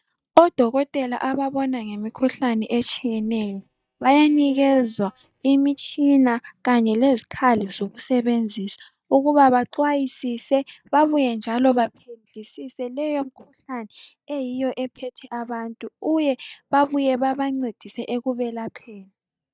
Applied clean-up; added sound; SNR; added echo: neural mask model DeepFilterNet 3.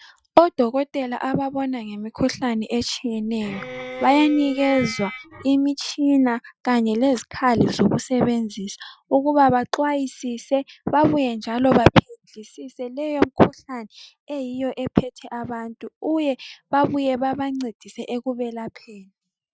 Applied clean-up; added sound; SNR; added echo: classical method Wiener filter.